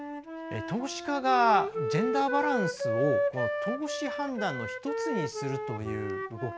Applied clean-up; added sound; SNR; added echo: none; Wind instrument, woodwind instrument; 2 dB; none.